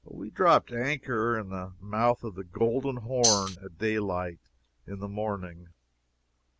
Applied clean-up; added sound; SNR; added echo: none; Tambourine; -4 dB; none.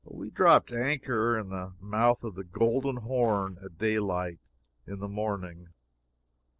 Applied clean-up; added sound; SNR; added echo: neural separator model SepFormer DNS4.